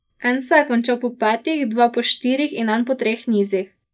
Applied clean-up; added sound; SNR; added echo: neural mask model DeepFilterNet 3.